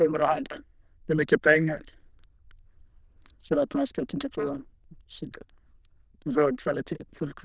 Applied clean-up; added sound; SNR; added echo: neural diffusion model UNIVERSE++.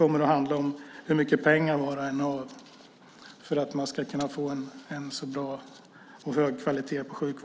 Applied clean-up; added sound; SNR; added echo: none; none; none; none.